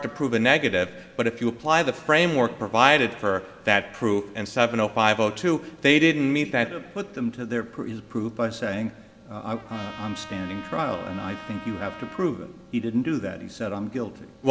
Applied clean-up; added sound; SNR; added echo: none; Trumpet; 16 dB; reverberation time 1.0 s.